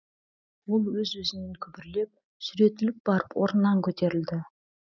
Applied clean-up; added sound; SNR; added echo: none; none; none; none.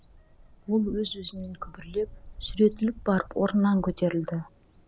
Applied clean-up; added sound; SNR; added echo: none; Bird vocalization, bird call, bird song; 18 dB; none.